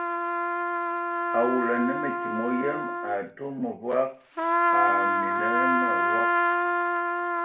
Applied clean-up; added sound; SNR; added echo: none; Trumpet; -5 dB; reverberation time 0.3 s.